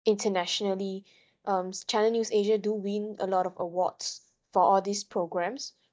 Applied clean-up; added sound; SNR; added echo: neural mask model DeepFilterNet 3.